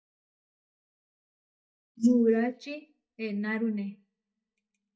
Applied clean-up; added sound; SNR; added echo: neural mask model DeepFilterNet 3.